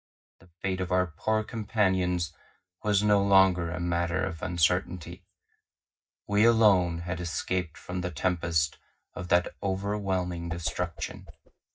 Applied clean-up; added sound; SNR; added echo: neural mask model DeepFilterNet 3.